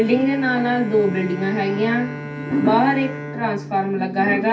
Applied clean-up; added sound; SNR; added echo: none; Bowed string instrument; 11 dB; reverberation time 0.3 s.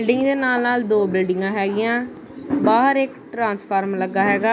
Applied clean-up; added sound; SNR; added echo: none; none; none; none.